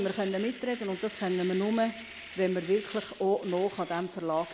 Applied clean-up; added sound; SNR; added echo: none; Domestic sounds, home sounds; 14 dB; none.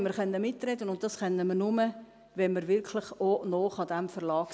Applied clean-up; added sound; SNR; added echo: none; none; none; none.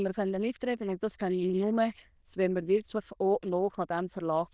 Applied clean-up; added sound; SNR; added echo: neural diffusion model UNIVERSE++.